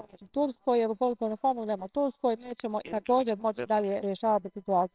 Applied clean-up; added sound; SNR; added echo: neural separator model SepFormer WHAMR!.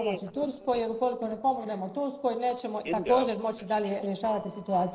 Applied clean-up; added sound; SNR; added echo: neural separator model SepFormer DNS4.